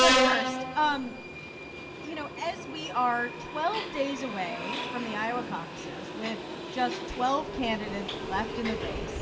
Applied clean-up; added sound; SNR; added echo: none; Subway, metro, underground; 0 dB; reverberation time 0.4 s.